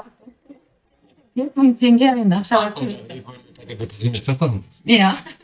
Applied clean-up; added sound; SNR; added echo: neural mask model DeepFilterNet 3.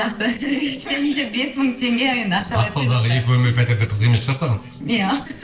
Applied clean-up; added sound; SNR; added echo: neural separator model SepFormer DNS4.